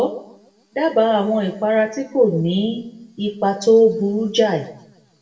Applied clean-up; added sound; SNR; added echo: none; none; none; reverberation time 0.6 s.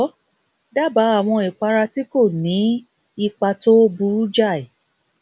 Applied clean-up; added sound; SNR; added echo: none; none; none; none.